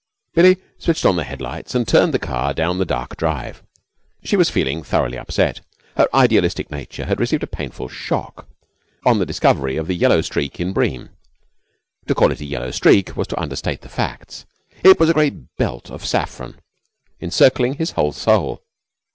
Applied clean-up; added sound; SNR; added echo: none; none; none; none.